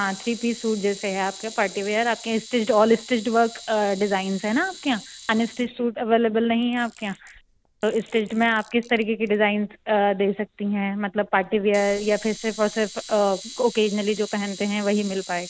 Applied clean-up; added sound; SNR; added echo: none; Camera; 18 dB; none.